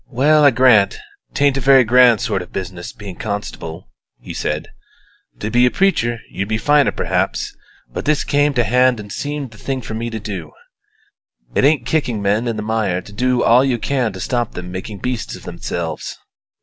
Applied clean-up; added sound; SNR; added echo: none; none; none; none.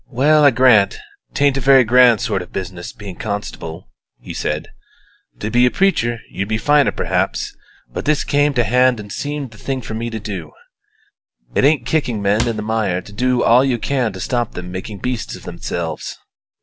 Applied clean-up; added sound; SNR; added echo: none; Cupboard open or close / Drawer open or close; 10 dB; none.